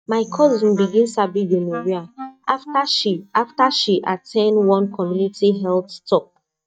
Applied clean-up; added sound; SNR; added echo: neural mask model DeepFilterNet 3.